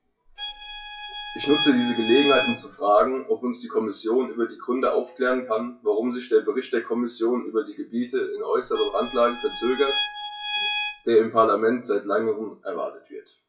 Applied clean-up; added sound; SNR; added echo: classical method WPE with log-MMSE.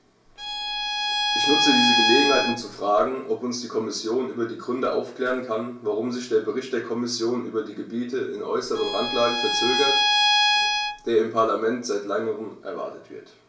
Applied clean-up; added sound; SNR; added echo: none; Bowed string instrument; -3 dB; reverberation time 0.3 s.